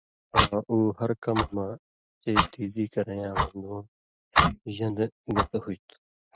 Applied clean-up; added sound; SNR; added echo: neural mask model RNNoise.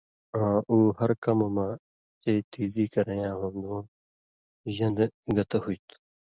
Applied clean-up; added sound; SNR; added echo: none; none; none; none.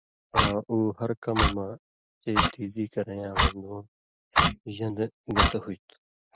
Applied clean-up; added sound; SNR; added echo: none; Clock; -2 dB; none.